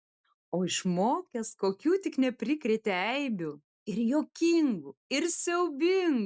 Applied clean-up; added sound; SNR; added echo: none; none; none; none.